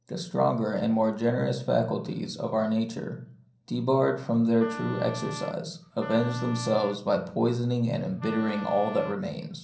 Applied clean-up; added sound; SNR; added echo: none; Wind instrument, woodwind instrument; 13 dB; reverberation time 0.6 s.